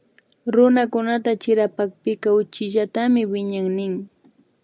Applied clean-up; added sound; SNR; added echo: none; none; none; none.